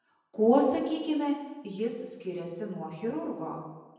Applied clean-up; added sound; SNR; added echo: none; none; none; reverberation time 1.0 s.